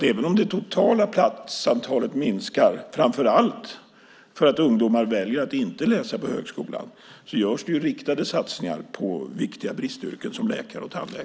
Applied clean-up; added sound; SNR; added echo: none; none; none; none.